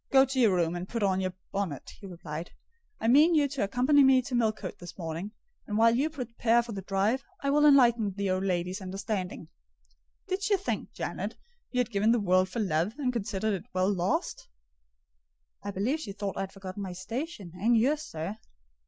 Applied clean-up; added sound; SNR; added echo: none; none; none; none.